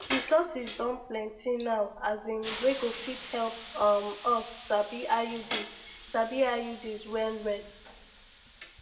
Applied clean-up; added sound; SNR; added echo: none; Hiss; 12 dB; reverberation time 0.6 s.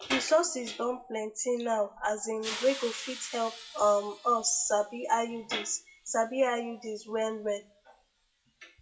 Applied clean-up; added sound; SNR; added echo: classical method WPE with log-MMSE.